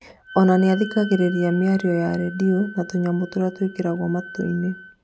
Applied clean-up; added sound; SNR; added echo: none; Wind instrument, woodwind instrument; 17 dB; none.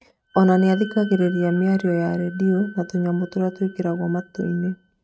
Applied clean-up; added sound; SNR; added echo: neural mask model RNNoise.